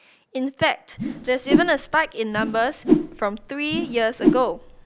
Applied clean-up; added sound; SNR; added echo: none; Whoosh, swoosh, swish; -1 dB; none.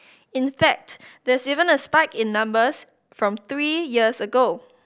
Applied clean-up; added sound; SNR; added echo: none; none; none; none.